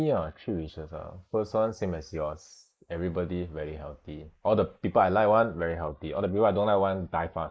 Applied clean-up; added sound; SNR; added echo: neural mask model Resemble Enhance denoiser.